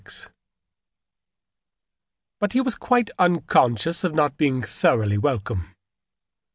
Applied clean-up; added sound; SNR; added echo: none; none; none; none.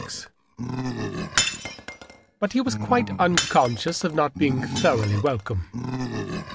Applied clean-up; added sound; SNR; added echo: none; Animal + Shatter; 4 dB; none.